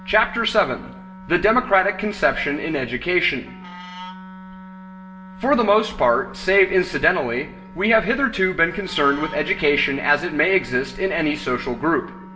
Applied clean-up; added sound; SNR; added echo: none; Wind instrument, woodwind instrument; 17 dB; reverberation time 0.7 s.